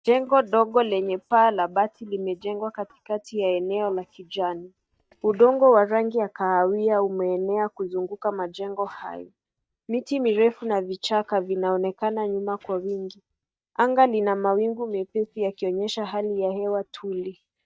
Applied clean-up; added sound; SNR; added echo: neural mask model DeepFilterNet 3.